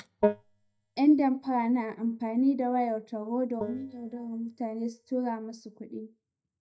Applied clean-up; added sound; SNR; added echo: neural mask model DeepFilterNet 3.